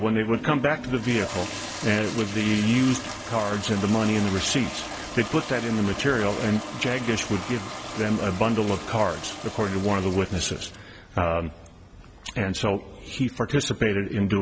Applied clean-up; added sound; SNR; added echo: none; Toilet flush; 12 dB; none.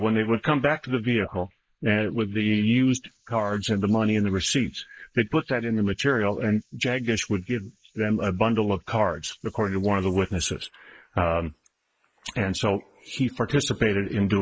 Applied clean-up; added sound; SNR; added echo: neural mask model Resemble Enhance denoiser.